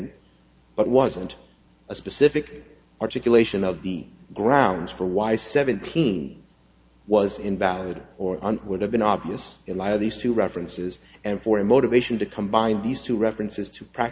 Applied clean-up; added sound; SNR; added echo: none; none; none; none.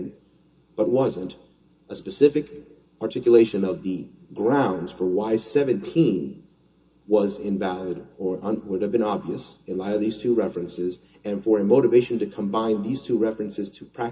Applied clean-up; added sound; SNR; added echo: none; none; none; reverberation time 0.2 s.